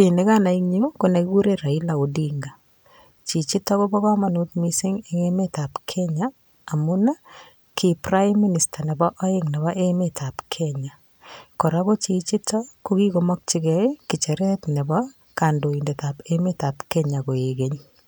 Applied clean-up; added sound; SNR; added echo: none; none; none; none.